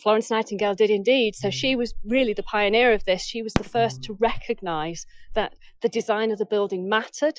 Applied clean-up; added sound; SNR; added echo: classical method Wiener filter.